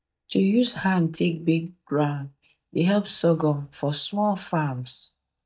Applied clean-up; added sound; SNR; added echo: neural mask model DeepFilterNet 3.